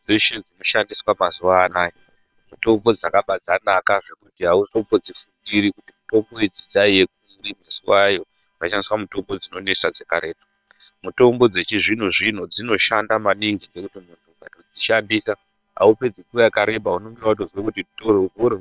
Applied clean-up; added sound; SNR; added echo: neural separator model SepFormer WHAM!.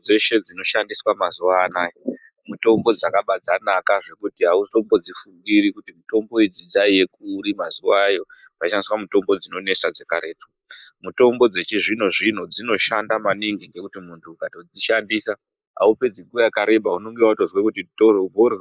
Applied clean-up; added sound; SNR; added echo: neural mask model Resemble Enhance denoiser.